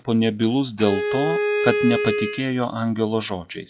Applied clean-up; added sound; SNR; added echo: classical method log-MMSE.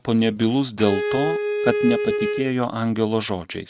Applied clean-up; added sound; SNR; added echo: neural mask model RNNoise.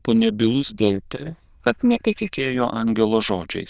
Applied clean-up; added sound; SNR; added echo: neural diffusion model UNIVERSE++.